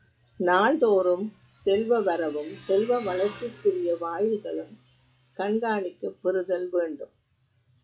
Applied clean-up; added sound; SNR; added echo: classical method log-MMSE.